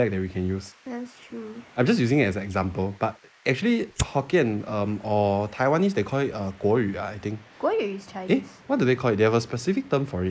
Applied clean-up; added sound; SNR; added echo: neural mask model Resemble Enhance denoiser.